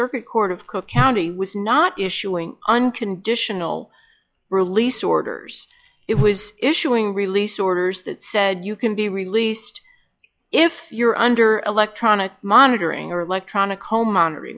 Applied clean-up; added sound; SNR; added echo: classical method log-MMSE.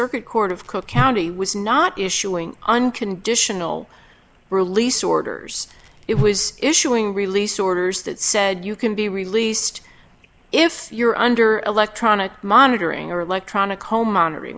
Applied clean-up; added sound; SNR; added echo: none; Whoosh, swoosh, swish; 8 dB; none.